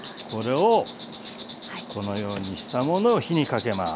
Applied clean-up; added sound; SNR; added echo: none; Insect; 14 dB; none.